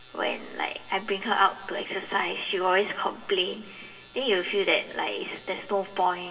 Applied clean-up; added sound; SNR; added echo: none; none; none; reverberation time 2.9 s.